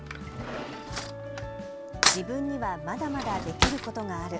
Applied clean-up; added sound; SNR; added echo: none; Cutlery, silverware / Drawer open or close; -2 dB; none.